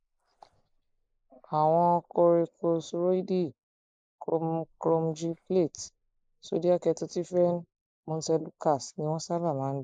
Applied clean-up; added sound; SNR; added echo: neural mask model Resemble Enhance denoiser.